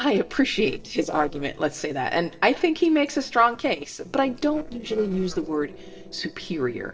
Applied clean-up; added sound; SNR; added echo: neural separator model SepFormer DNS4.